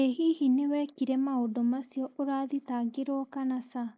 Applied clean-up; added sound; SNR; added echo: neural mask model Resemble Enhance denoiser.